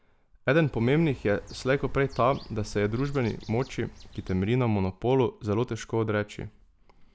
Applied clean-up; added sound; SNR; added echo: none; Bird; 15 dB; none.